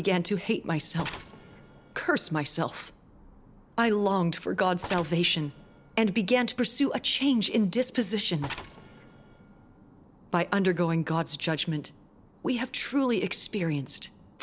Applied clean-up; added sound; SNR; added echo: none; Mechanisms; 16 dB; none.